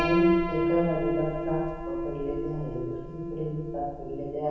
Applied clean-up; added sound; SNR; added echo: none; Piano; -2 dB; reverberation time 1.1 s.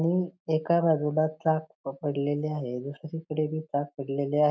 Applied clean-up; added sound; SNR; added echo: none; none; none; none.